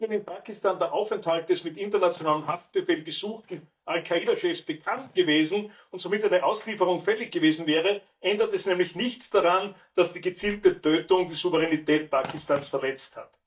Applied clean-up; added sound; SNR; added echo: neural mask model DeepFilterNet 3.